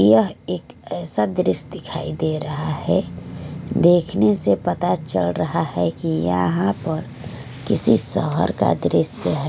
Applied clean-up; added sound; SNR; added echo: none; none; none; none.